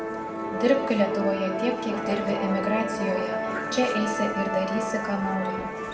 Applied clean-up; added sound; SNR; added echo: none; Musical instrument; 2 dB; reverberation time 0.9 s.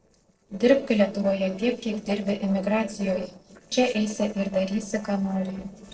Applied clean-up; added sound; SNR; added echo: neural separator model SepFormer DNS4.